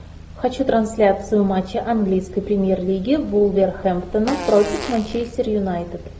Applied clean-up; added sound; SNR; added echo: none; Fart; 12 dB; none.